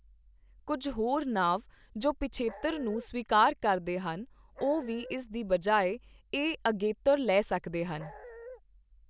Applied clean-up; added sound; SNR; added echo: none; Dog; 16 dB; none.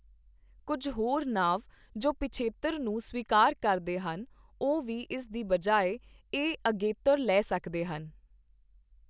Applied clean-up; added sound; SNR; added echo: none; none; none; none.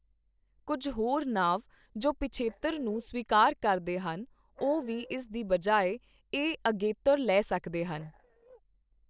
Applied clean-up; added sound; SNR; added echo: neural separator model SepFormer DNS4.